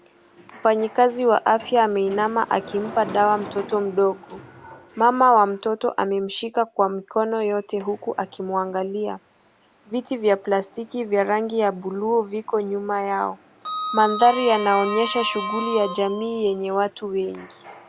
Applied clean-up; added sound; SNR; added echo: none; Sliding door; 14 dB; none.